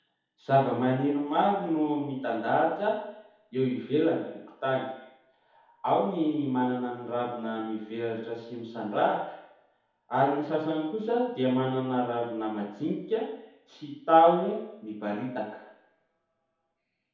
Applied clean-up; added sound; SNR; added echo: none; none; none; reverberation time 1.9 s.